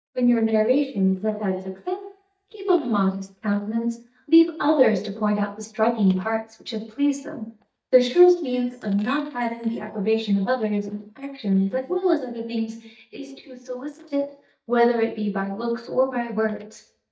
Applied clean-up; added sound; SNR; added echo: neural mask model DeepFilterNet 3.